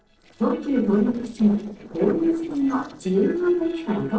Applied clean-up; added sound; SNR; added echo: neural separator model SepFormer DNS4.